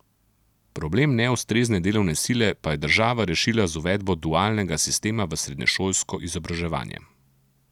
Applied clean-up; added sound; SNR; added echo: none; none; none; none.